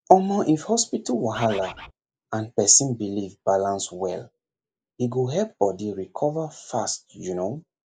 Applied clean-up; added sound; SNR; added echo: neural mask model Resemble Enhance denoiser.